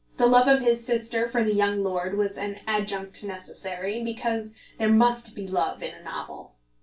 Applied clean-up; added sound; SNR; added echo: none; none; none; reverberation time 0.2 s.